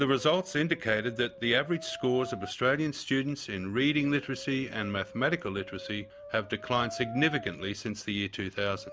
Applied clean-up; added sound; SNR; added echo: none; Brass instrument; 16 dB; none.